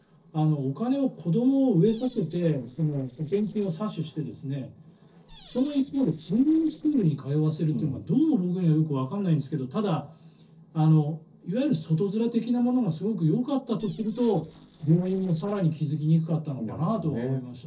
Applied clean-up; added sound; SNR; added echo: neural separator model SepFormer DNS4.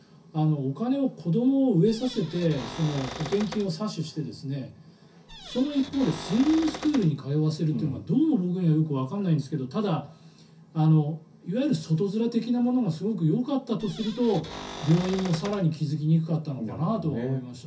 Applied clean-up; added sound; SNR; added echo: none; Cupboard open or close / Door; 13 dB; reverberation time 0.3 s.